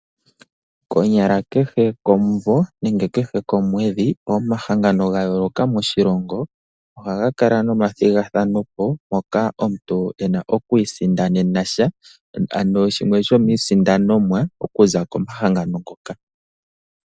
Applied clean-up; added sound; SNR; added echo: none; none; none; none.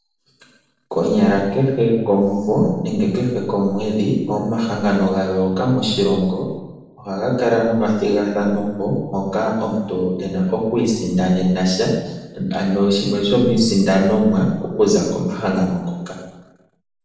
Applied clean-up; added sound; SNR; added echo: none; none; none; reverberation time 0.8 s.